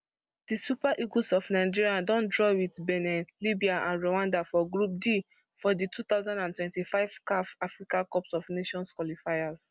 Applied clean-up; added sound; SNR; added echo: none; none; none; none.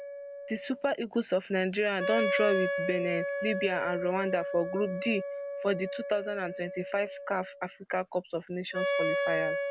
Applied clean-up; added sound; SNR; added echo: none; Wind instrument, woodwind instrument; 3 dB; none.